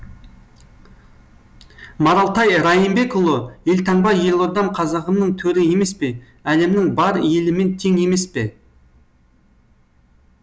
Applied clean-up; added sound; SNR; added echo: none; none; none; none.